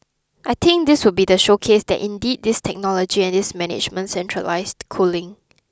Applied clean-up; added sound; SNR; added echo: none; none; none; none.